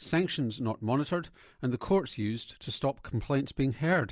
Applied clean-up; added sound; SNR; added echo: none; none; none; none.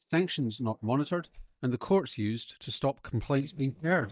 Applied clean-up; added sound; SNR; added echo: neural mask model DeepFilterNet 3.